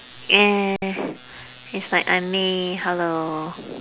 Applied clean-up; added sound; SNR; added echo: none; none; none; none.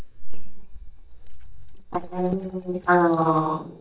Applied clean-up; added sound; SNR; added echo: neural mask model DeepFilterNet 3.